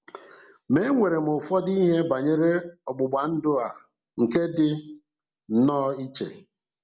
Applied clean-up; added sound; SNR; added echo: none; none; none; none.